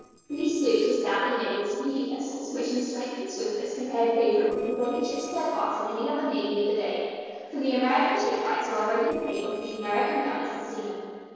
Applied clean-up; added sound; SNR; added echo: neural separator model SepFormer DNS4.